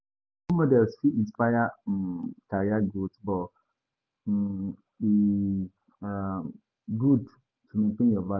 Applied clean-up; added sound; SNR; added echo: none; none; none; none.